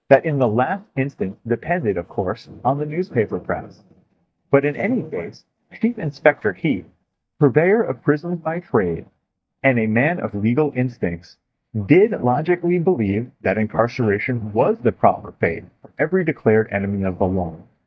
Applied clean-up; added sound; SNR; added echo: neural mask model DeepFilterNet 3.